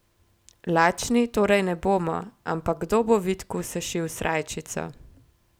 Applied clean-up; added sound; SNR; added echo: none; none; none; none.